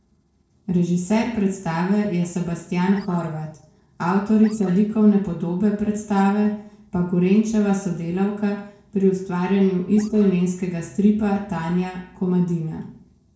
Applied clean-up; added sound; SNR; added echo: neural separator model SepFormer DNS4.